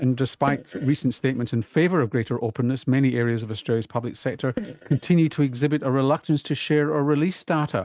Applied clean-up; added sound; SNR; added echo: neural mask model RNNoise.